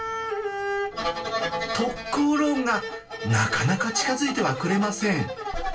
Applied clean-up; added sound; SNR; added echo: none; Wind / Car; 18 dB; reverberation time 0.2 s.